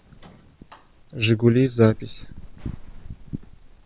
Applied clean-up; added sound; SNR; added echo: none; Fire; 14 dB; none.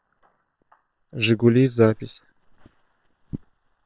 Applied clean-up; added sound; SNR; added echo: neural separator model SepFormer WHAM!.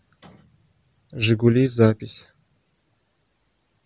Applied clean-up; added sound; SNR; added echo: none; none; none; none.